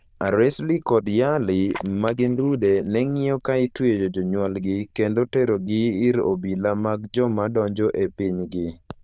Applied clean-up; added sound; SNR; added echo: neural diffusion model UNIVERSE++.